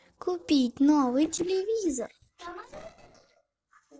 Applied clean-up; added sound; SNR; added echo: neural separator model SepFormer DNS4.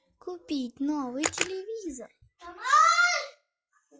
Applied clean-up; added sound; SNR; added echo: classical method log-MMSE.